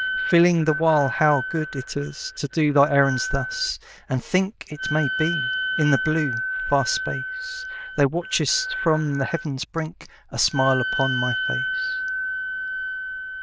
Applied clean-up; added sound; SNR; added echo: neural diffusion model UNIVERSE++.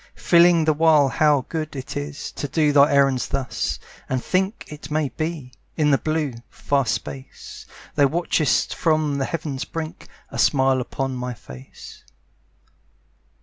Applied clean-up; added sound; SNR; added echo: none; none; none; none.